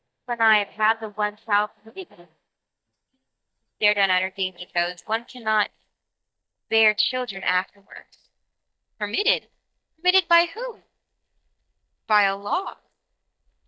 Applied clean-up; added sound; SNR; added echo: neural mask model DeepFilterNet 3.